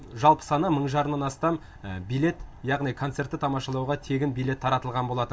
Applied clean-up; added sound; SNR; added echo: none; none; none; reverberation time 0.2 s.